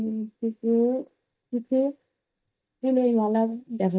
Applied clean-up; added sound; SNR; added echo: neural mask model DeepFilterNet 3.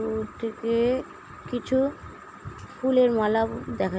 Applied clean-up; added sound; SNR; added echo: none; none; none; none.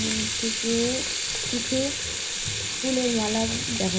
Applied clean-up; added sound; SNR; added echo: none; Sink (filling or washing) / Water tap, faucet; 0 dB; reverberation time 0.5 s.